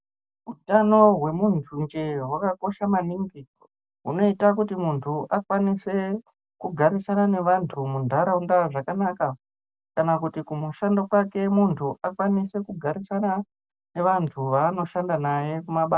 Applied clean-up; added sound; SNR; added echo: none; none; none; none.